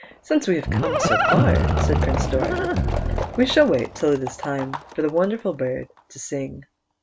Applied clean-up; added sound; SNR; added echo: none; Livestock, farm animals, working animals; 0 dB; none.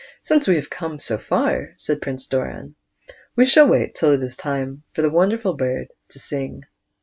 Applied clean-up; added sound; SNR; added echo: none; none; none; none.